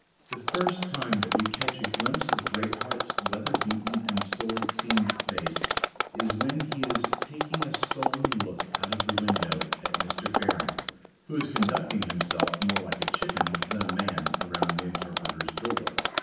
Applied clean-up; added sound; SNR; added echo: none; Mechanisms; -2 dB; reverberation time 0.9 s.